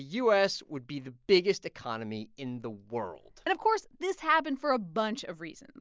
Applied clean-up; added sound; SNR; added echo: none; none; none; none.